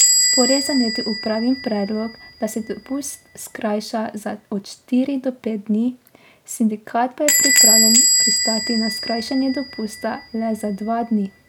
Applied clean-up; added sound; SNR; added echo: none; Door / Bell; -1 dB; none.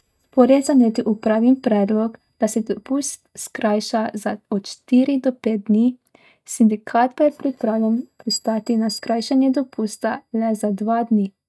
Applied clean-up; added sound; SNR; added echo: neural mask model DeepFilterNet 3.